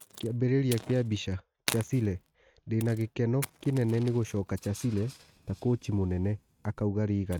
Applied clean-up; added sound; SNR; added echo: neural mask model RNNoise.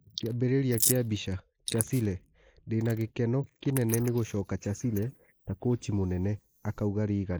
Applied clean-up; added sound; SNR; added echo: neural mask model Resemble Enhance denoiser.